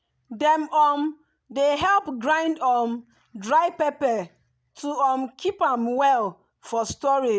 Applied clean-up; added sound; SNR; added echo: none; none; none; none.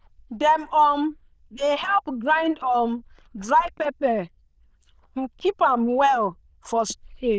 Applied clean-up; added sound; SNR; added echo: neural diffusion model UNIVERSE++.